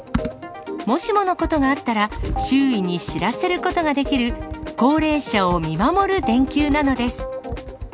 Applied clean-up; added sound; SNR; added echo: none; Computer keyboard; 12 dB; none.